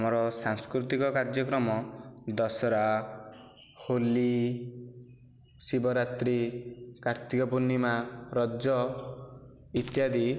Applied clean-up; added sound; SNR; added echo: none; Coin (dropping); 9 dB; none.